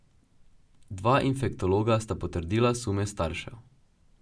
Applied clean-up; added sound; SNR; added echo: none; none; none; none.